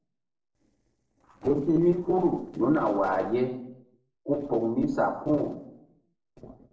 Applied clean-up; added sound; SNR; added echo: neural separator model SepFormer DNS4.